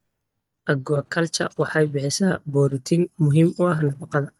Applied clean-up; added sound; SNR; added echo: neural mask model DeepFilterNet 3.